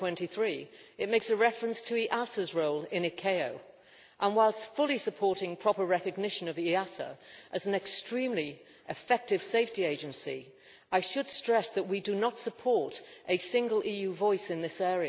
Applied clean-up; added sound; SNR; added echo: none; none; none; none.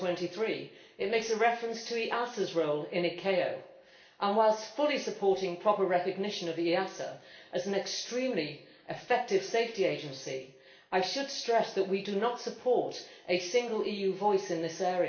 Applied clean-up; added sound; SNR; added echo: none; none; none; reverberation time 0.5 s.